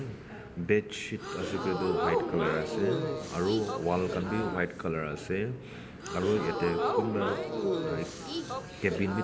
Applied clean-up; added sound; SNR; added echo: none; Crowd / Gasp; 2 dB; none.